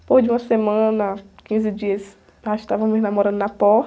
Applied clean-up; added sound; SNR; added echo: none; none; none; none.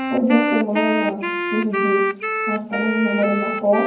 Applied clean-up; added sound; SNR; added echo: none; Wind instrument, woodwind instrument; 1 dB; reverberation time 0.9 s.